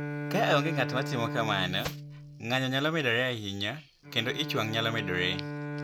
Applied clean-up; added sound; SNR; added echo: none; Bowed string instrument; 6 dB; none.